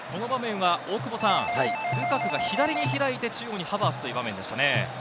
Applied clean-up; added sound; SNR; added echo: none; Doorbell; 4 dB; none.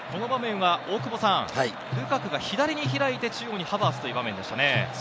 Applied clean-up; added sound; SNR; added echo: none; none; none; none.